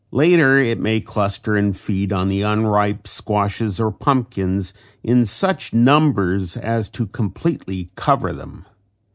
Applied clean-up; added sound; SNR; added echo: none; none; none; none.